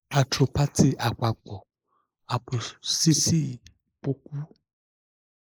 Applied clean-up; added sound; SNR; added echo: neural mask model Resemble Enhance denoiser.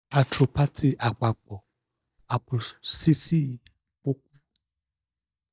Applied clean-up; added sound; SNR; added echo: neural mask model DeepFilterNet 3.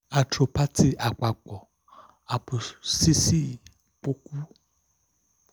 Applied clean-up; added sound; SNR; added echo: none; none; none; none.